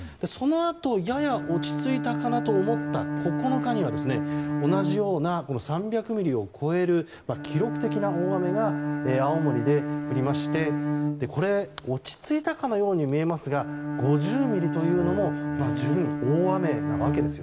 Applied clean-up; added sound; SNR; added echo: none; Bowed string instrument; 3 dB; none.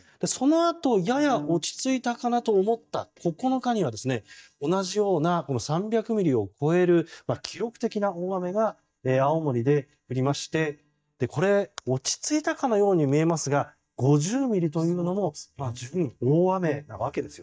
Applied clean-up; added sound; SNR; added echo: neural mask model DeepFilterNet 3.